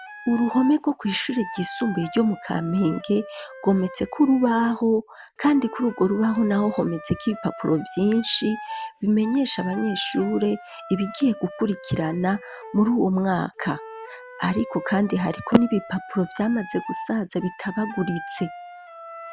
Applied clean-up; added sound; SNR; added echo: none; Wind instrument, woodwind instrument; 14 dB; none.